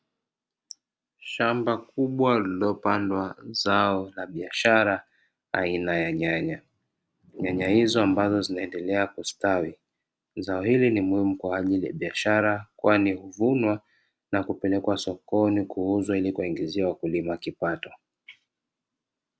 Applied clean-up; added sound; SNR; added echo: none; none; none; none.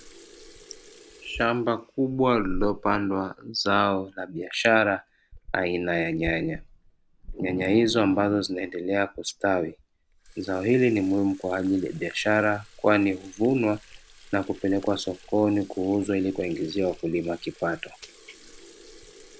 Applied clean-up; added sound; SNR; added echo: none; Sink (filling or washing) / Water tap, faucet; 17 dB; none.